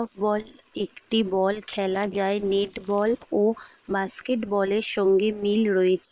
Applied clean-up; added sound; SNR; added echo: neural separator model SepFormer WHAM!.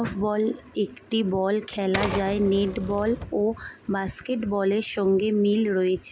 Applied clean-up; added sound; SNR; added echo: none; Typewriter; 10 dB; none.